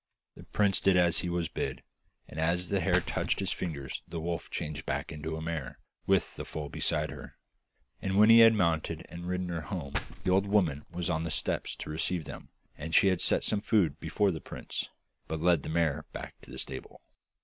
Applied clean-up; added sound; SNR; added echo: none; Splash, splatter; 12 dB; none.